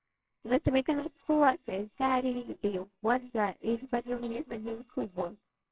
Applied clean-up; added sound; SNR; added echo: neural separator model SepFormer WHAMR!.